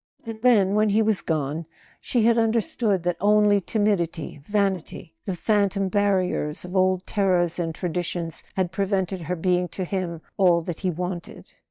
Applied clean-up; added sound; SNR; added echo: neural mask model DeepFilterNet 3.